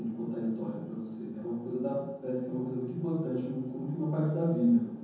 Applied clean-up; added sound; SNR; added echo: none; none; none; reverberation time 0.9 s.